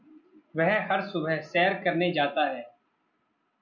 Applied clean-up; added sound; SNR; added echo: none; none; none; none.